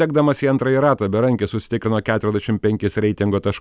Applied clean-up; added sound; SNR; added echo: none; none; none; none.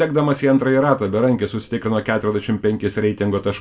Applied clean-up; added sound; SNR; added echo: none; none; none; reverberation time 0.5 s.